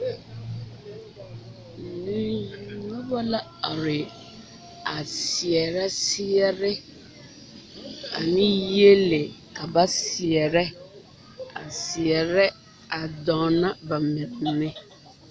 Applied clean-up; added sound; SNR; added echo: none; none; none; none.